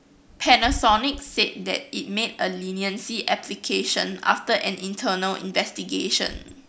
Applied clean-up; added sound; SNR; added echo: none; Wind / Bird; 17 dB; none.